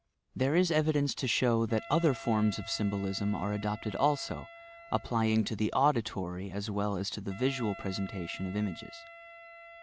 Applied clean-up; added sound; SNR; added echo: none; Wind instrument, woodwind instrument; 19 dB; none.